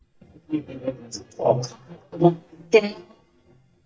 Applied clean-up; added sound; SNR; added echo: neural mask model DeepFilterNet 3.